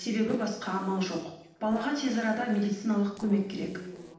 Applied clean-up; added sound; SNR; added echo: neural separator model SepFormer DNS4.